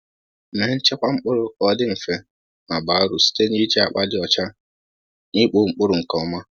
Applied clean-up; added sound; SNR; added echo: none; none; none; none.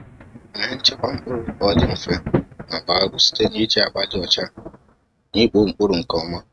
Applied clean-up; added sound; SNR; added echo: neural mask model RNNoise.